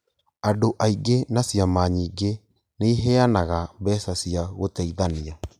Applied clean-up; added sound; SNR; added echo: none; none; none; none.